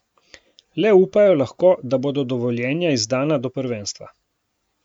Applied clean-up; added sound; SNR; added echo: none; none; none; none.